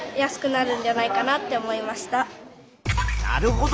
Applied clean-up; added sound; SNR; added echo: none; none; none; none.